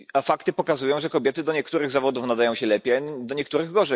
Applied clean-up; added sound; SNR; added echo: none; none; none; none.